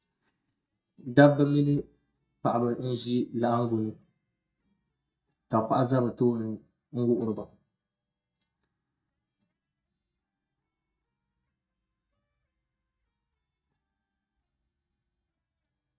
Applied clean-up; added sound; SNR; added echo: neural mask model DeepFilterNet 3.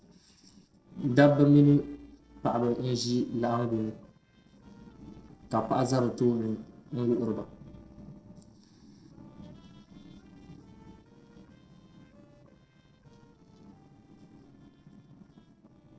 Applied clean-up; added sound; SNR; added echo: neural separator model SepFormer DNS4.